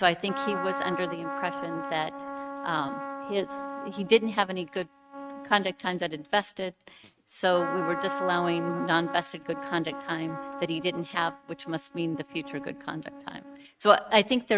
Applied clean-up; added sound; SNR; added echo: neural mask model RNNoise.